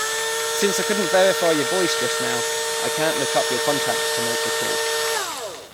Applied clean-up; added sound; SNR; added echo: none; Engine / Drill; -2 dB; none.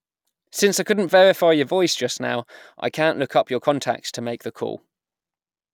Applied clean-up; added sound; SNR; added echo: none; none; none; none.